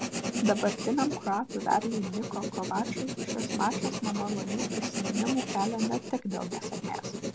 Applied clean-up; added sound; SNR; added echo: none; Writing; 3 dB; none.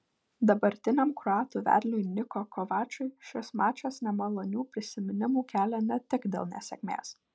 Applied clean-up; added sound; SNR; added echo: none; none; none; none.